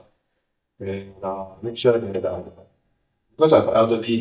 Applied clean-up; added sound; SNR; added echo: neural mask model DeepFilterNet 3.